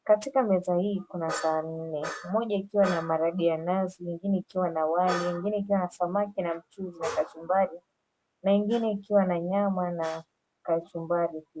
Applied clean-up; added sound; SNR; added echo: none; none; none; none.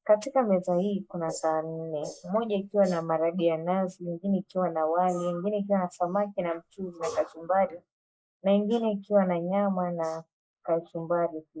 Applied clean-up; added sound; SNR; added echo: neural mask model Resemble Enhance denoiser.